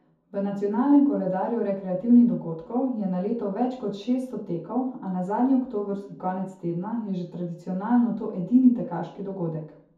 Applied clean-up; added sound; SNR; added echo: none; none; none; reverberation time 0.6 s.